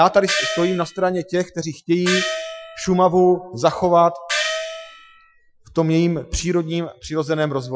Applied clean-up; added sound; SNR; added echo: classical method Wiener filter.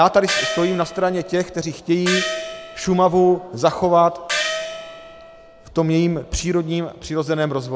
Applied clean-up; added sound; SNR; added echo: none; Gong; 7 dB; none.